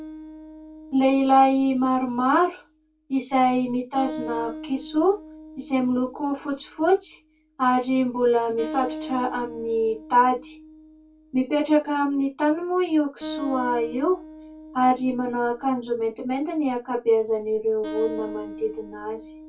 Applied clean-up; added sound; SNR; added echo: none; Acoustic guitar; 15 dB; reverberation time 0.2 s.